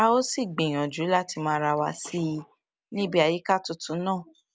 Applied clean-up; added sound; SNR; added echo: none; none; none; none.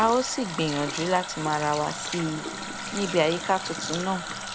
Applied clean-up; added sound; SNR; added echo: none; Water tap, faucet; 7 dB; none.